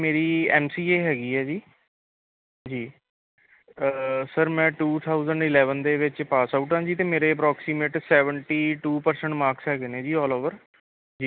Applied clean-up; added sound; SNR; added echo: none; none; none; none.